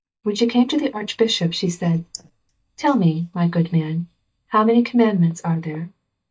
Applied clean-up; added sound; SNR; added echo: neural mask model DeepFilterNet 3.